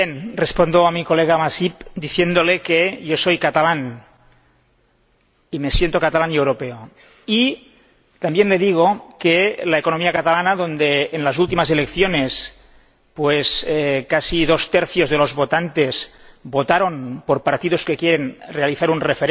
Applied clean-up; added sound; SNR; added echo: none; none; none; none.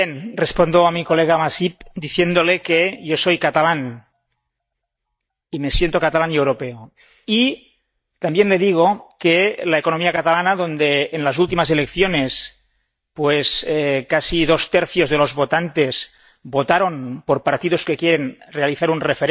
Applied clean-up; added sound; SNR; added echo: neural mask model DeepFilterNet 3.